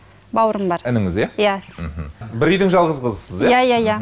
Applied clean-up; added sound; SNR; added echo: none; none; none; none.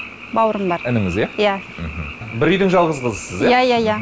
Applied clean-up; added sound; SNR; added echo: none; Frog; 15 dB; none.